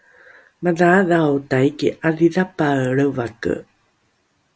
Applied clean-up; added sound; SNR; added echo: none; none; none; none.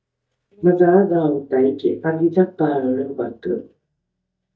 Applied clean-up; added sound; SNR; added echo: neural mask model DeepFilterNet 3.